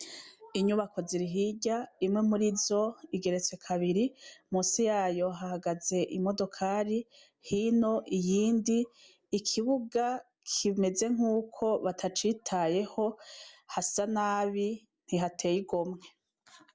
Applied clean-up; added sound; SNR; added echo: none; none; none; none.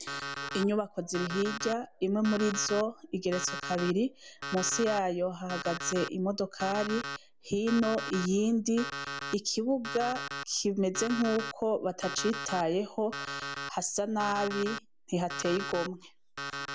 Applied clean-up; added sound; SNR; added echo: none; Alarm; 9 dB; none.